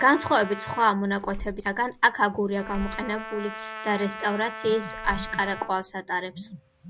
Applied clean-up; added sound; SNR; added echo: none; Trumpet + Slam; 12 dB; none.